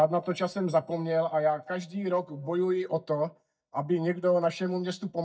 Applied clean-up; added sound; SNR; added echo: neural mask model DeepFilterNet 3.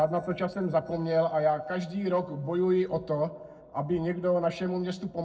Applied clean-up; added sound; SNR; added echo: neural separator model SepFormer DNS4.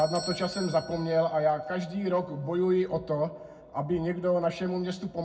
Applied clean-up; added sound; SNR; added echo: none; Bell / Doorbell; 19 dB; reverberation time 0.4 s.